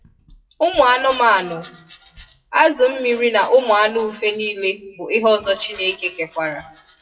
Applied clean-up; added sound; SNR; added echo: classical method WPE with log-MMSE.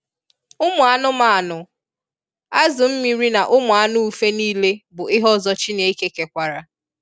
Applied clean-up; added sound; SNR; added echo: none; none; none; none.